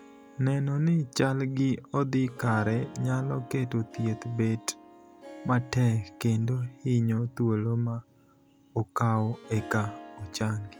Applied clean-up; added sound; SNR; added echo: none; Harp; 19 dB; none.